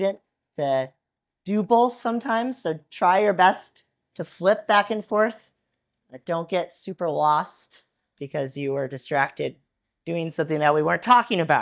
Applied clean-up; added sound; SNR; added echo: neural mask model DeepFilterNet 3.